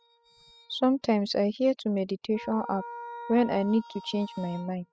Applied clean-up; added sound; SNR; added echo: classical method spectral subtraction.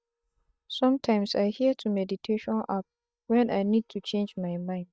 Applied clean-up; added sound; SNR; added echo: neural mask model DeepFilterNet 3.